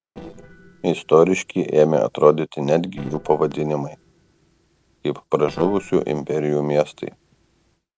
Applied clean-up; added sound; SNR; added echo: neural separator model SepFormer DNS4.